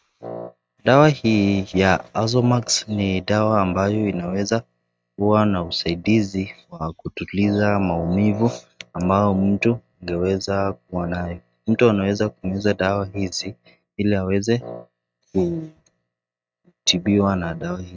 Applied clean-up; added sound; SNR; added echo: neural mask model RNNoise.